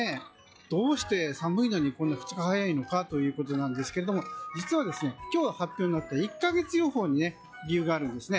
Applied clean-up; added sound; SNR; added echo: classical method log-MMSE.